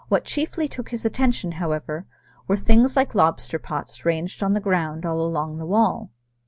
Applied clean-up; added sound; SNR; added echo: none; none; none; none.